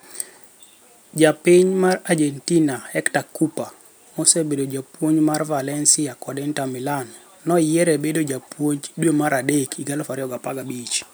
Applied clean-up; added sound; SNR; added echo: none; none; none; none.